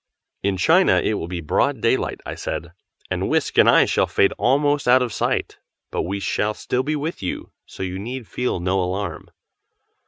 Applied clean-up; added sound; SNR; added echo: none; none; none; none.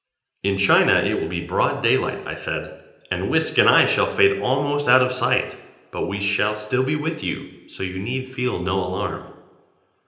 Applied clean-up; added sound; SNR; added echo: none; none; none; reverberation time 0.8 s.